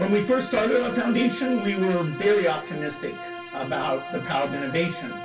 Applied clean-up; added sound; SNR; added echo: none; Bowed string instrument; 11 dB; reverberation time 0.2 s.